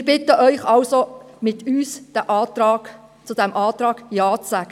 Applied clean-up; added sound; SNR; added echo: none; none; none; none.